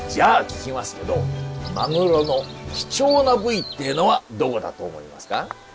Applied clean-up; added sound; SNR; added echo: none; Bird vocalization, bird call, bird song + Bowed string instrument; 12 dB; none.